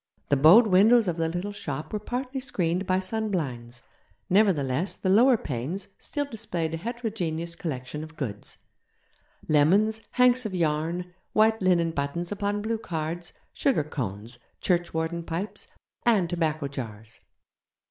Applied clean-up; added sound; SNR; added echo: none; none; none; none.